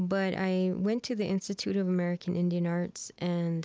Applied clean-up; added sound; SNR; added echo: none; none; none; none.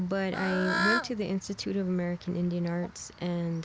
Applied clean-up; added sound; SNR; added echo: none; Bird / Fowl; 5 dB; none.